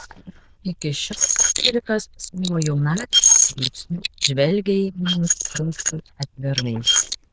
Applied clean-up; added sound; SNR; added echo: neural diffusion model UNIVERSE++.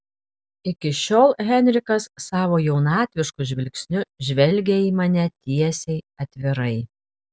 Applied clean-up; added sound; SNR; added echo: none; none; none; none.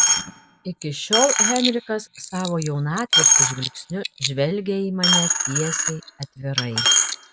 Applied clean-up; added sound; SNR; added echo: none; Coin (dropping); -3 dB; none.